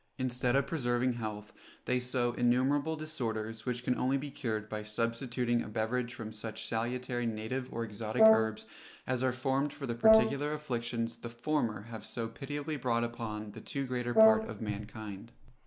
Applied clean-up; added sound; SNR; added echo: none; Brass instrument; -3 dB; none.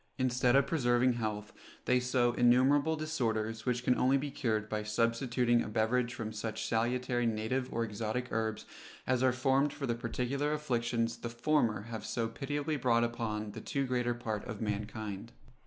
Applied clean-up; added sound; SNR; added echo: none; none; none; none.